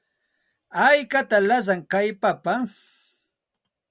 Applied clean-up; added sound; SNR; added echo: none; none; none; none.